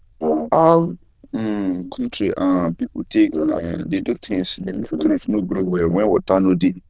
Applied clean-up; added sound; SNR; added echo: neural diffusion model UNIVERSE++.